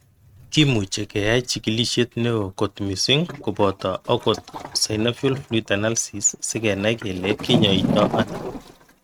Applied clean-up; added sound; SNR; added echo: neural mask model RNNoise.